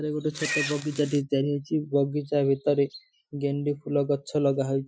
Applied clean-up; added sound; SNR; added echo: classical method Wiener filter.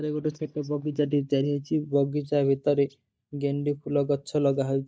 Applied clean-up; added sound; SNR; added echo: neural mask model DeepFilterNet 3.